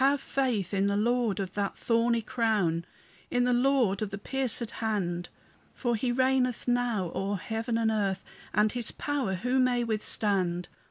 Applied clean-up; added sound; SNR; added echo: none; none; none; none.